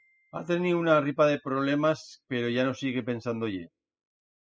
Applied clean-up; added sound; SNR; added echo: classical method spectral subtraction.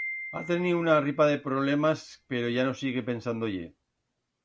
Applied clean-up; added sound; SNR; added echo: none; Wind chime; 17 dB; none.